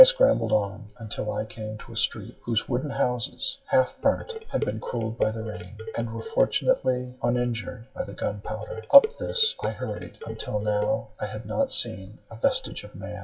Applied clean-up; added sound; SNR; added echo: classical method WPE with log-MMSE.